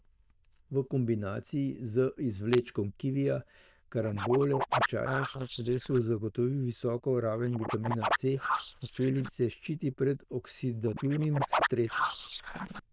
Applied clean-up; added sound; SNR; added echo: neural diffusion model UNIVERSE++.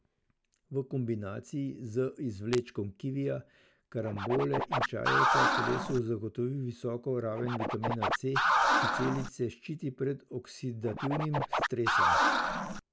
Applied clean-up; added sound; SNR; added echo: none; Scratching (performance technique); -5 dB; none.